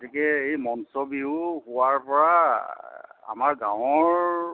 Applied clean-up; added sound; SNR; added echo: none; none; none; none.